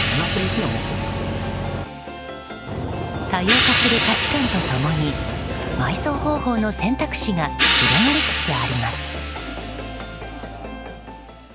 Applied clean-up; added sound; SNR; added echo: none; Hi-hat; 3 dB; none.